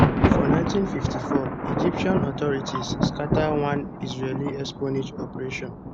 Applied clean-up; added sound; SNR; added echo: none; Thunder; -3 dB; none.